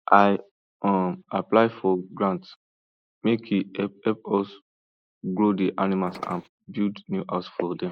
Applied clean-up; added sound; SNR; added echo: neural mask model Resemble Enhance denoiser.